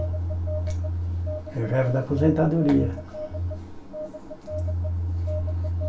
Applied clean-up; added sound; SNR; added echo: none; Telephone; 1 dB; reverberation time 0.3 s.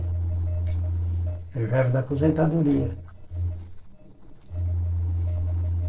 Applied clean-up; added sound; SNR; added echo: neural separator model SepFormer DNS4.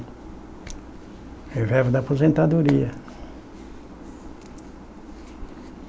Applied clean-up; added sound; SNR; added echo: none; none; none; none.